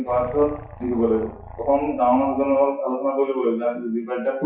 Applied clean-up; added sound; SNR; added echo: classical method WPE with log-MMSE.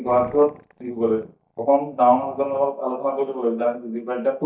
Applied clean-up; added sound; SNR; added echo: neural mask model DeepFilterNet 3.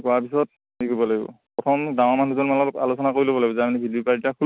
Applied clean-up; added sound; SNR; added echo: none; none; none; none.